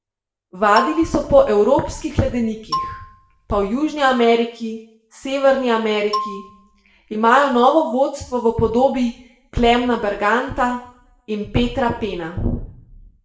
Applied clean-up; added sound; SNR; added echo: none; Marimba, xylophone; 11 dB; reverberation time 0.6 s.